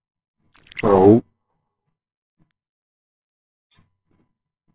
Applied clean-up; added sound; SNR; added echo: neural separator model SepFormer WHAMR!.